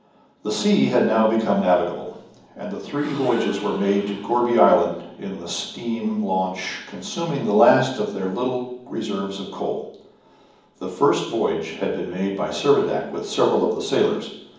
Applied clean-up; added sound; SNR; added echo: none; Gasp; 19 dB; reverberation time 1.2 s.